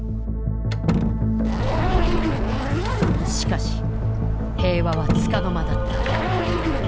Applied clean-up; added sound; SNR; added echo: none; Zipper (clothing) + Slam; 6 dB; none.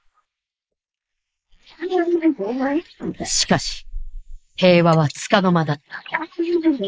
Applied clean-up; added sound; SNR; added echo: neural mask model Resemble Enhance denoiser.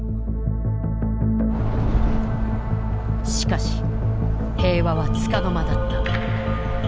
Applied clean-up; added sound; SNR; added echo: none; none; none; none.